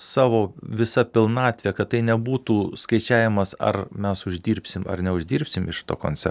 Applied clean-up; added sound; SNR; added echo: none; none; none; none.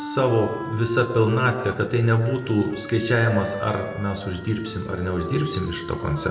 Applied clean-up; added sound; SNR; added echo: none; Wind instrument, woodwind instrument; 11 dB; reverberation time 1.0 s.